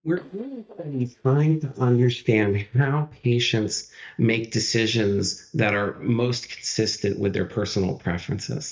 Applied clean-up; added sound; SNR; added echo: neural mask model DeepFilterNet 3.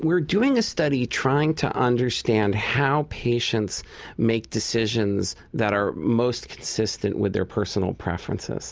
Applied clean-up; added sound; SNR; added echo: none; none; none; none.